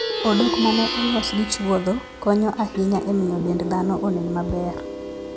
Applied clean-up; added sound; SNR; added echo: none; Plucked string instrument; 6 dB; none.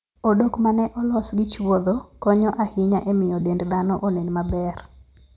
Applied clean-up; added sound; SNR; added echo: none; none; none; none.